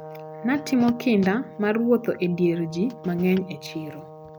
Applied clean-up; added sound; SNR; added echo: none; Brass instrument; 16 dB; none.